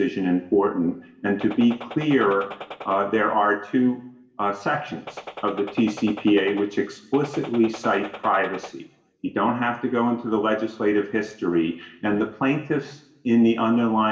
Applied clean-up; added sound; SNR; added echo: none; Gunshot, gunfire; 14 dB; reverberation time 0.7 s.